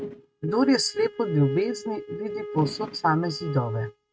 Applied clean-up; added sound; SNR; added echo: neural mask model RNNoise.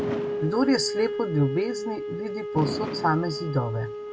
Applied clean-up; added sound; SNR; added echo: none; Wind instrument, woodwind instrument + Fireworks; 4 dB; none.